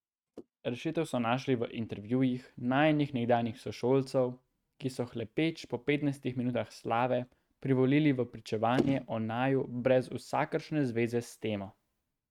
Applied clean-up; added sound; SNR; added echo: neural mask model RNNoise.